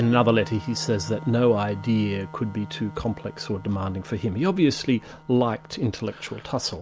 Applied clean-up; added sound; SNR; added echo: none; Organ; 17 dB; none.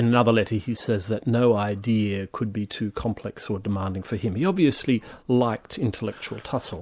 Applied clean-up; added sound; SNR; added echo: none; none; none; none.